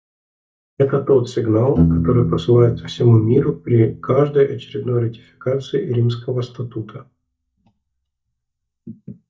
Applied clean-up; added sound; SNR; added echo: neural mask model DeepFilterNet 3.